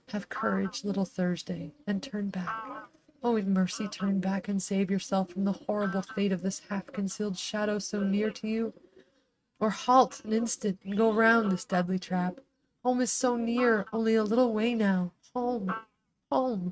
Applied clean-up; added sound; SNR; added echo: neural mask model RNNoise.